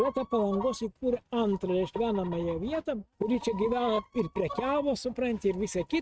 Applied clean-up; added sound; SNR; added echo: neural mask model RNNoise.